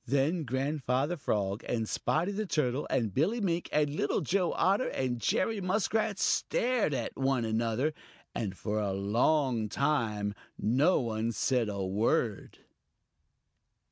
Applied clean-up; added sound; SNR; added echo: none; none; none; none.